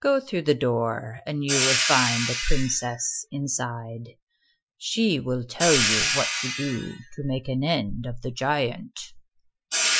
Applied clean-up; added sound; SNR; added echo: classical method Wiener filter.